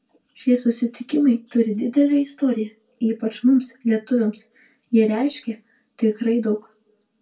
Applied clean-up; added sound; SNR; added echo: none; none; none; reverberation time 0.2 s.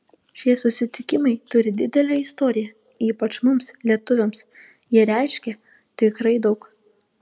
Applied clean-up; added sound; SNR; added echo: none; none; none; none.